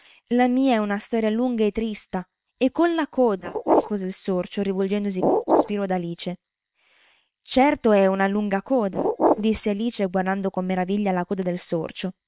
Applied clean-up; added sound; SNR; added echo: neural separator model SepFormer WHAM!.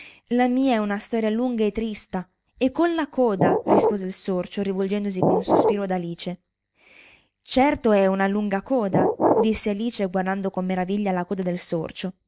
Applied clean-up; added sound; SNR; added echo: neural mask model Resemble Enhance denoiser.